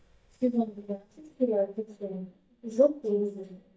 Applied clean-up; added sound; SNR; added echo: neural mask model DeepFilterNet 3.